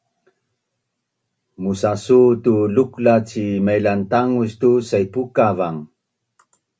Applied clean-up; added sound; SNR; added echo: none; none; none; none.